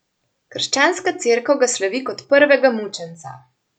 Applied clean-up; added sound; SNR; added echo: none; none; none; none.